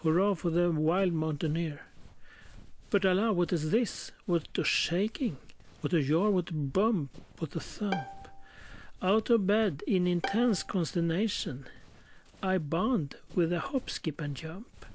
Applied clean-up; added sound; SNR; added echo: none; Bowed string instrument + Run; 16 dB; none.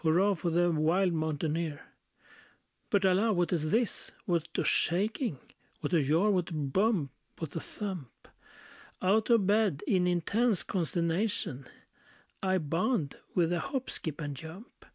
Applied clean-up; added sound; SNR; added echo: none; none; none; none.